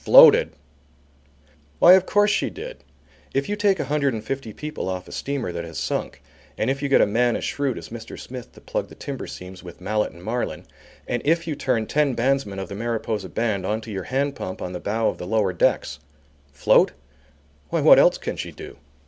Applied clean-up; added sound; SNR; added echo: none; none; none; none.